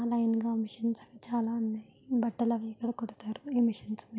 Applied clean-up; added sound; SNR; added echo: none; none; none; none.